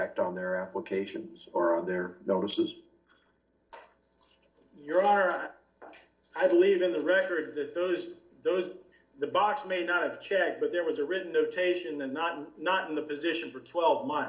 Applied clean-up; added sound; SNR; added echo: neural separator model SepFormer DNS4.